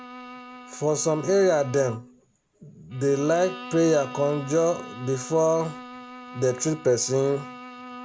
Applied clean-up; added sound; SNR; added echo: none; Bowed string instrument; 15 dB; none.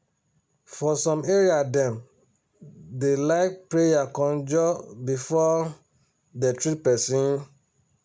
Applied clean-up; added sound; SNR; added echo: none; none; none; none.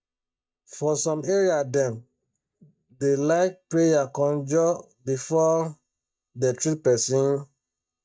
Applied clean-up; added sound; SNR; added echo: neural mask model DeepFilterNet 3.